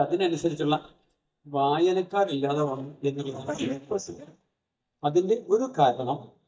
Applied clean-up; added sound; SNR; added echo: neural mask model DeepFilterNet 3.